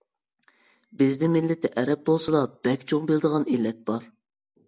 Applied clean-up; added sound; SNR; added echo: none; none; none; none.